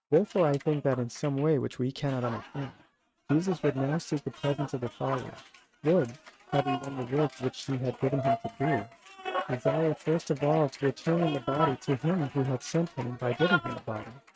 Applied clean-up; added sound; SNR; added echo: neural mask model RNNoise.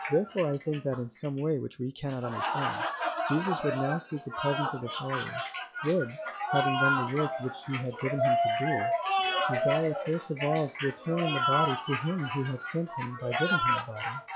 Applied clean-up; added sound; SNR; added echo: classical method log-MMSE.